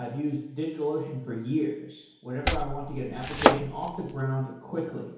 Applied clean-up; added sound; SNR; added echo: none; Domestic sounds, home sounds; -4 dB; reverberation time 2.2 s.